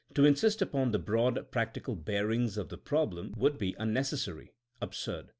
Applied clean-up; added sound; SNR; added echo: none; none; none; none.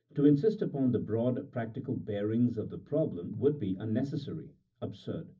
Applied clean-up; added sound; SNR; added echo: none; none; none; reverberation time 0.4 s.